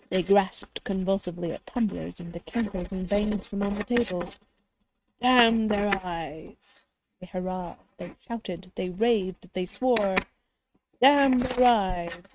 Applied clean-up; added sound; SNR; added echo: neural mask model RNNoise.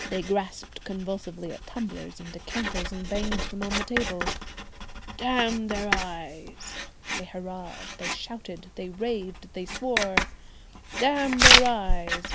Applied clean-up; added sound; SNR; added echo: none; Writing; -3 dB; none.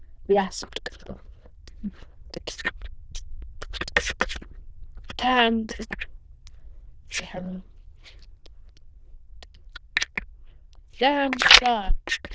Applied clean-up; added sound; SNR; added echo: neural diffusion model UNIVERSE++.